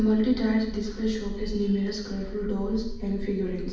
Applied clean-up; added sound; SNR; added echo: none; Bark; 9 dB; reverberation time 0.9 s.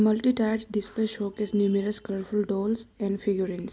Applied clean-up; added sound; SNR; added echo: none; none; none; none.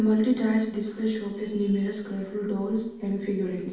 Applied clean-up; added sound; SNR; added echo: neural separator model SepFormer DNS4.